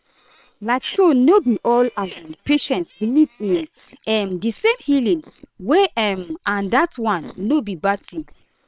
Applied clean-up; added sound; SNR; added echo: neural separator model SepFormer WHAM!.